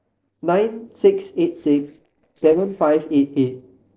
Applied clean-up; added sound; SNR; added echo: neural separator model SepFormer DNS4.